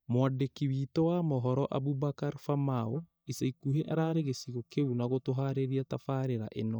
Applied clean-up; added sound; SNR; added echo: neural mask model DeepFilterNet 3.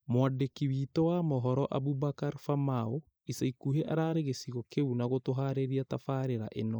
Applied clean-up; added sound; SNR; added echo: neural mask model Resemble Enhance denoiser.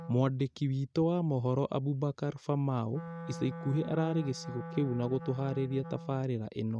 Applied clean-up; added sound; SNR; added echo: neural mask model RNNoise.